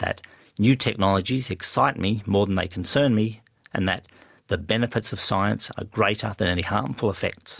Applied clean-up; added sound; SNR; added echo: none; none; none; none.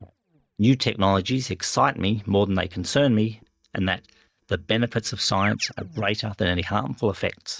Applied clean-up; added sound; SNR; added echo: neural mask model DeepFilterNet 3.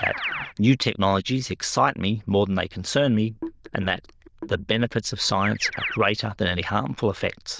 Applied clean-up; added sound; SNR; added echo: neural diffusion model UNIVERSE++.